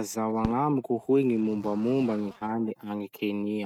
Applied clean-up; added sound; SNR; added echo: neural mask model RNNoise.